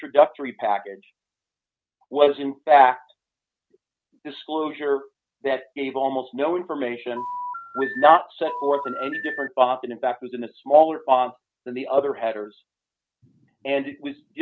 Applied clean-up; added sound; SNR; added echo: neural mask model RNNoise.